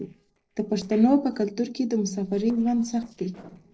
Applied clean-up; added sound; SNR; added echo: neural separator model SepFormer DNS4.